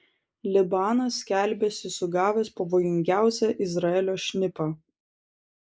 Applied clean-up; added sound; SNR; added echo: neural mask model Resemble Enhance denoiser.